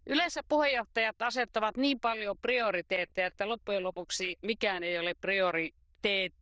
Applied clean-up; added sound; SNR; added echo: neural diffusion model UNIVERSE++.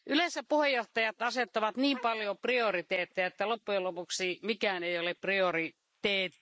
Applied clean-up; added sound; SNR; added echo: neural mask model Resemble Enhance denoiser.